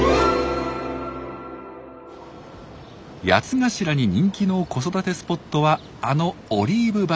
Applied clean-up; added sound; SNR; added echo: none; none; none; none.